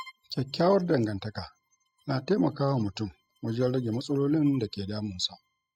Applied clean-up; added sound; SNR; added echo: classical method spectral subtraction.